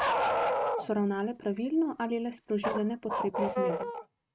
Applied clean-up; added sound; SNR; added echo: neural mask model RNNoise.